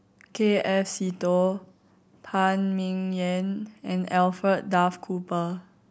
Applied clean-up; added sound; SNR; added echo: none; none; none; none.